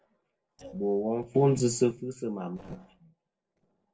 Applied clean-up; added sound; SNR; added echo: neural separator model SepFormer DNS4.